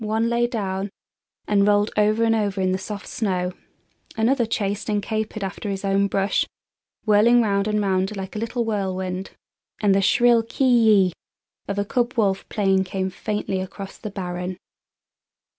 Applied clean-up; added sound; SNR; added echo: none; none; none; none.